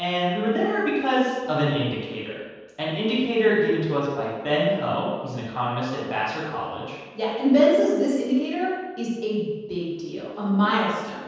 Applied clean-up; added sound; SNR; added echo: none; none; none; reverberation time 1.2 s.